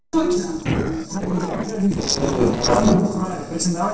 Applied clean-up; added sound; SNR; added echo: neural separator model SepFormer DNS4.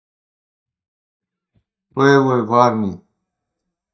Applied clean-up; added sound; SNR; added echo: neural mask model DeepFilterNet 3.